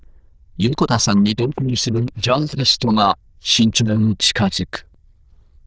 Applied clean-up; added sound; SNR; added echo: neural diffusion model UNIVERSE++.